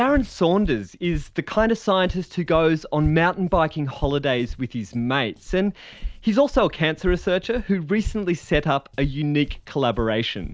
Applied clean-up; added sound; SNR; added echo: none; Walk, footsteps; 12 dB; none.